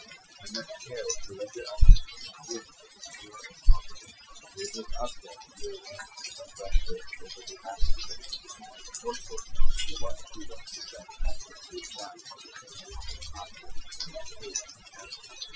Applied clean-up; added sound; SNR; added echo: classical method Wiener filter.